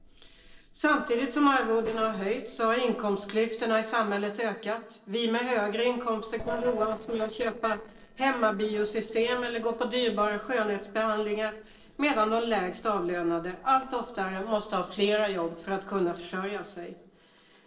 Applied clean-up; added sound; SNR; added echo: neural separator model SepFormer DNS4.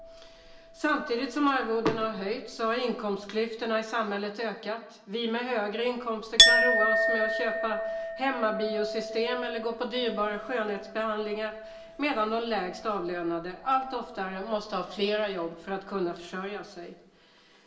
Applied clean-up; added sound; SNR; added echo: none; Chink, clink; 2 dB; reverberation time 0.7 s.